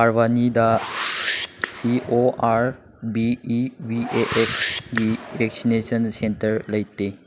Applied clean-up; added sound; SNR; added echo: none; Whoosh, swoosh, swish; 8 dB; none.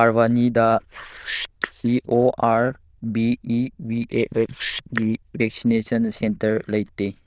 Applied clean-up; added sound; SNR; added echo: neural diffusion model UNIVERSE++.